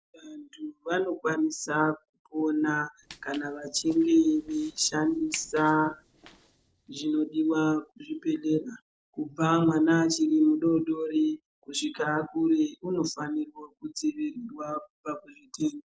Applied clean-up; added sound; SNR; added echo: neural separator model SepFormer DNS4.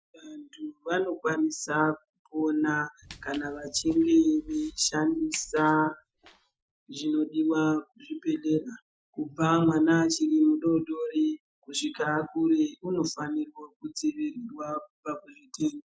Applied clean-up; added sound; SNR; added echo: classical method Wiener filter.